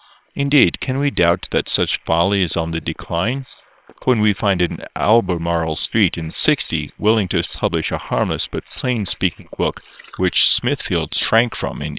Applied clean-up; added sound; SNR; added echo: neural separator model SepFormer WHAM!.